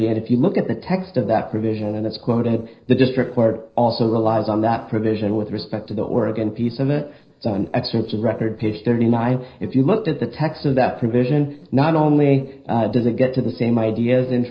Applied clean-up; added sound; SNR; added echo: neural separator model SepFormer DNS4.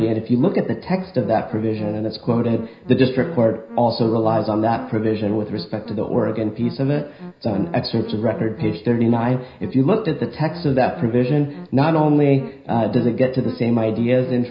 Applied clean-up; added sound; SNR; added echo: none; Musical instrument; 16 dB; reverberation time 0.5 s.